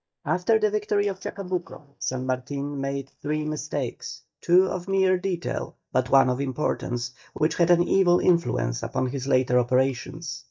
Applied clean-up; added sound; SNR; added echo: neural mask model DeepFilterNet 3.